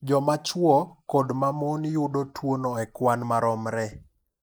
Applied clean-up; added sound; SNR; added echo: neural mask model Resemble Enhance denoiser.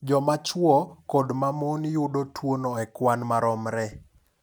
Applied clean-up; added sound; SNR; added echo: none; none; none; none.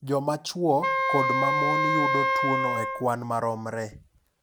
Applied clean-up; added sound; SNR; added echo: none; Wind instrument, woodwind instrument; -3 dB; none.